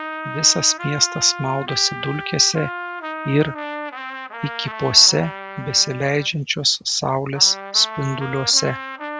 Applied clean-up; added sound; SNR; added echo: none; Trumpet; 10 dB; none.